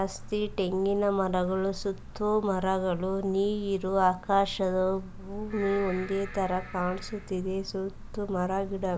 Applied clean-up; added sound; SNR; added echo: none; none; none; none.